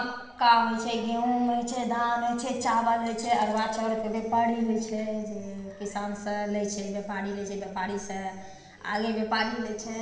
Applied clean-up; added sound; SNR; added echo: none; none; none; reverberation time 1.1 s.